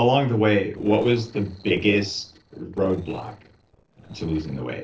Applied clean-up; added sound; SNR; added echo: neural separator model SepFormer DNS4.